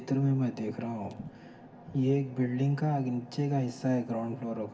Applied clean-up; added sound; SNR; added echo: none; none; none; reverberation time 1.4 s.